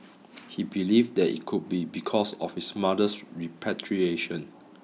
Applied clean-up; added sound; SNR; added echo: none; none; none; none.